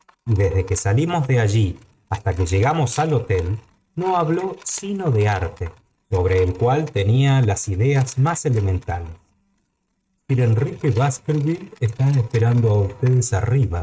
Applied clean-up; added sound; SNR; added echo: neural mask model RNNoise.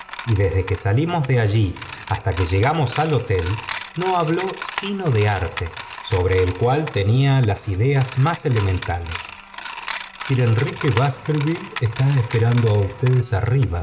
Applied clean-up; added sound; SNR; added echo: none; Coin (dropping); 13 dB; none.